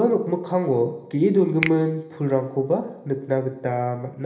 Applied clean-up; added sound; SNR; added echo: none; Finger snapping; 13 dB; reverberation time 1.0 s.